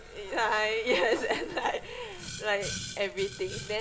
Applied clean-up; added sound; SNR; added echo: none; Boiling; 12 dB; reverberation time 0.5 s.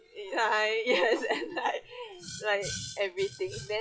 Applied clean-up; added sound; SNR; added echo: classical method WPE with log-MMSE.